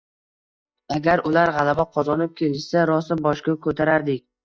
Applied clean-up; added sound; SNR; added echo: neural mask model DeepFilterNet 3.